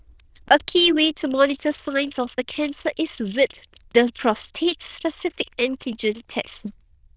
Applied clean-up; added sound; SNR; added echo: neural diffusion model UNIVERSE++.